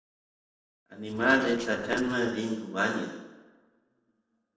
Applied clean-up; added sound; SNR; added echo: neural separator model SepFormer DNS4.